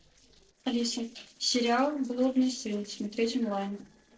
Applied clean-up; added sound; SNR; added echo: neural separator model SepFormer DNS4.